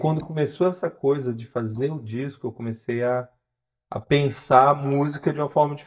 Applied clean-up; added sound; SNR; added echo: neural mask model DeepFilterNet 3.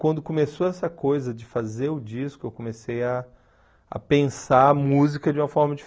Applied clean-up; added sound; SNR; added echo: none; none; none; none.